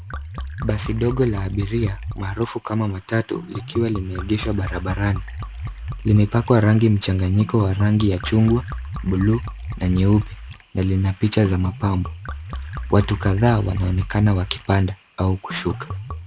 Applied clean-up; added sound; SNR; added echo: none; Liquid; 11 dB; none.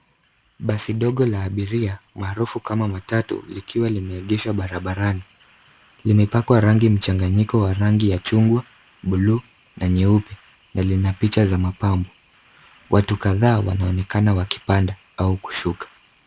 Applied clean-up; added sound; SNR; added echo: none; none; none; none.